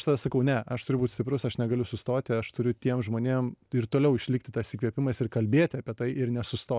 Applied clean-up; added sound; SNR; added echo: none; none; none; none.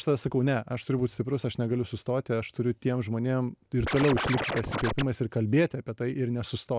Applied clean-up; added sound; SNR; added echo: none; Scratching (performance technique); 3 dB; none.